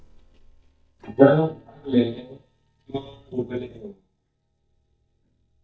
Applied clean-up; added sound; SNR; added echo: neural mask model DeepFilterNet 3.